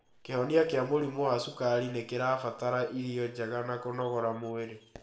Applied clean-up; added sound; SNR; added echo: neural separator model SepFormer DNS4.